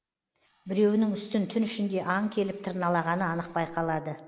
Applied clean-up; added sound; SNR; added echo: neural mask model Resemble Enhance denoiser.